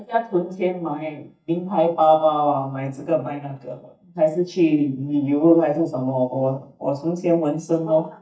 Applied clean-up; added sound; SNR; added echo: neural mask model DeepFilterNet 3.